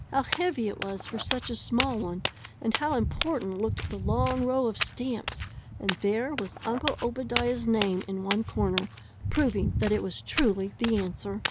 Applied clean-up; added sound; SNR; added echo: none; Walk, footsteps; 4 dB; none.